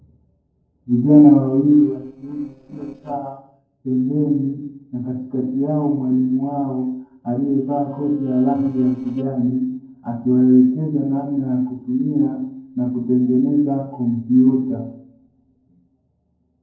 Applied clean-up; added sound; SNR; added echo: neural separator model SepFormer DNS4.